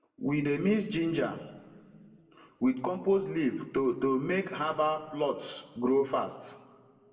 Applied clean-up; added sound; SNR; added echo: none; none; none; reverberation time 1.4 s.